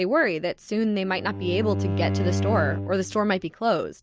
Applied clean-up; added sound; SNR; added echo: none; Bowed string instrument; 3 dB; none.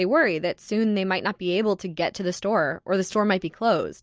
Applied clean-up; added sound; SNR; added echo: none; none; none; none.